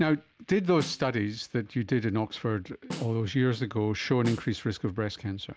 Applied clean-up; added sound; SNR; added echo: none; Snare drum; 15 dB; none.